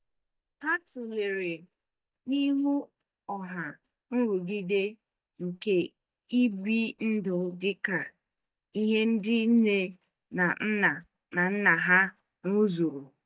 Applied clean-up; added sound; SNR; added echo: neural mask model DeepFilterNet 3.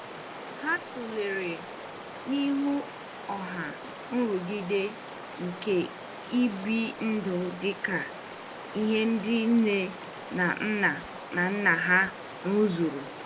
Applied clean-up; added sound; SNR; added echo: none; Stream; 12 dB; none.